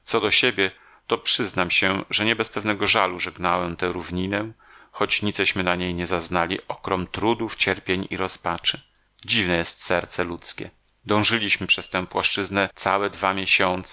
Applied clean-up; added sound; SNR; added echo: none; none; none; none.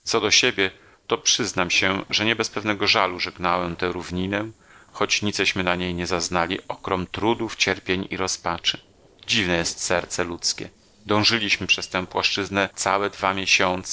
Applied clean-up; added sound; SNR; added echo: neural separator model SepFormer DNS4.